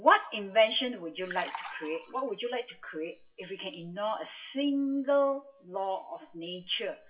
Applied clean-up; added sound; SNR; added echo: classical method WPE with log-MMSE.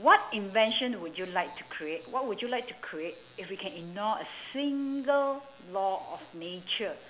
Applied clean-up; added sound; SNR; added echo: none; none; none; none.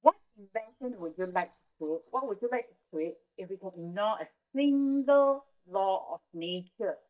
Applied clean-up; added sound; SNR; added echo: neural mask model DeepFilterNet 3.